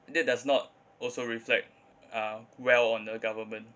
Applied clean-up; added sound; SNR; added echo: none; none; none; none.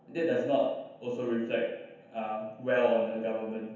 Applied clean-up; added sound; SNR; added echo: none; none; none; reverberation time 0.9 s.